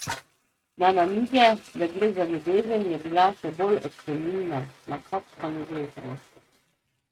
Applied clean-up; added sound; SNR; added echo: neural mask model RNNoise.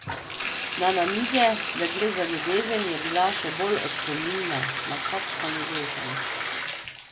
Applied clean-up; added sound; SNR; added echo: none; Bathtub (filling or washing); 0 dB; none.